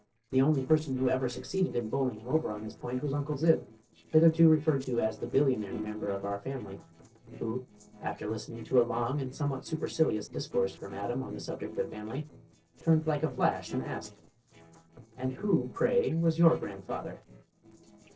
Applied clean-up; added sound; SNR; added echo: neural separator model SepFormer DNS4.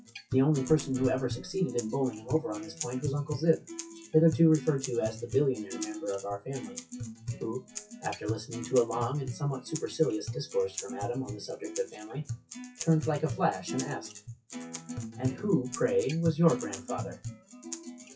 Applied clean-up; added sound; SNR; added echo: classical method WPE with log-MMSE.